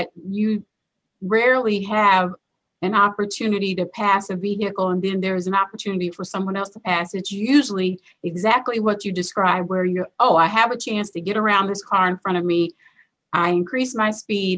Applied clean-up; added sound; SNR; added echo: none; none; none; none.